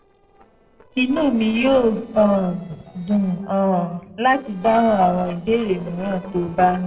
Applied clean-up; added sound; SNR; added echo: neural separator model SepFormer DNS4.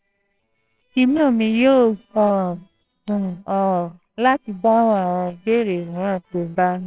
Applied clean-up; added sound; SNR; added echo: neural separator model SepFormer WHAMR!.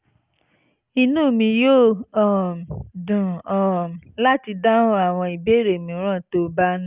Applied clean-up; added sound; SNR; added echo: none; none; none; none.